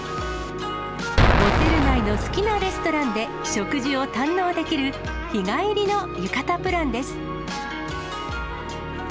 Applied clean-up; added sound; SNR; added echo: none; Explosion; -3 dB; none.